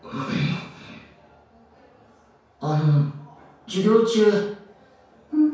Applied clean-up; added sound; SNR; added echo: none; none; none; reverberation time 0.5 s.